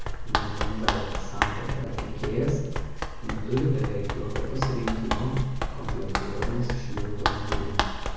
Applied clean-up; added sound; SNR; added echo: none; Run; -2 dB; reverberation time 1.3 s.